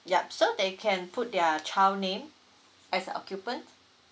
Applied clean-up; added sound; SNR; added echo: none; none; none; none.